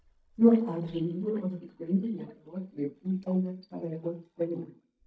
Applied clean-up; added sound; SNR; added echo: neural mask model DeepFilterNet 3.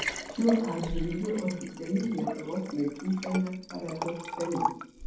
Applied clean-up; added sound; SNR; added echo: none; Liquid; 5 dB; reverberation time 1.2 s.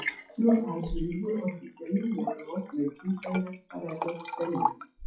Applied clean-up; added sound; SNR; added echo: classical method WPE with log-MMSE.